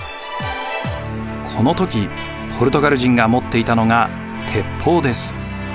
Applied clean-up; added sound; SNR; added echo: none; none; none; none.